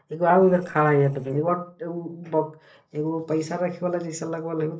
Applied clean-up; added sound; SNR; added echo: neural separator model SepFormer DNS4.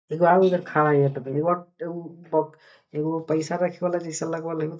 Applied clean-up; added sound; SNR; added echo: neural mask model DeepFilterNet 3.